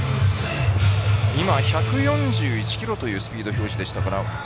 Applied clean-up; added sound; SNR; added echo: none; Drill; 19 dB; none.